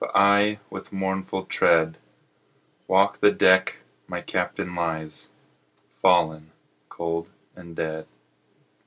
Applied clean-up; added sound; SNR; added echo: none; none; none; none.